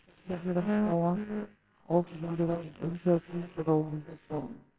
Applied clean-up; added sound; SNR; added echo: neural separator model SepFormer WHAMR!.